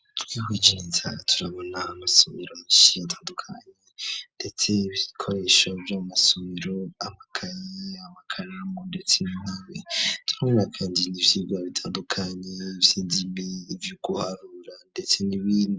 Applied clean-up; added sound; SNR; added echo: none; none; none; none.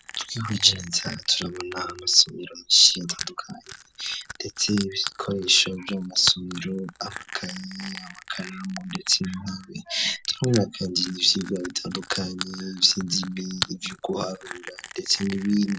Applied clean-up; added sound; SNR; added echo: none; Crushing; 14 dB; none.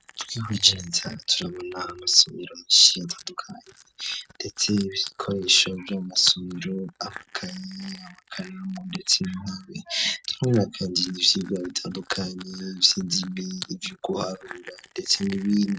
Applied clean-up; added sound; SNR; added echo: neural mask model RNNoise.